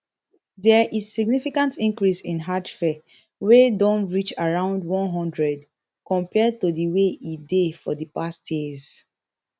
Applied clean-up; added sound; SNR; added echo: none; none; none; none.